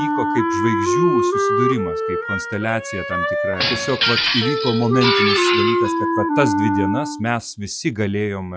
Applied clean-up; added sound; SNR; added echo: classical method log-MMSE.